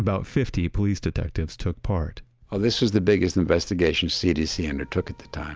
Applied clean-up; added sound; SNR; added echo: none; none; none; none.